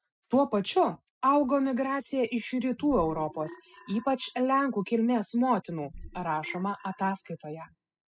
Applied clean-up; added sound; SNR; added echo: classical method spectral subtraction.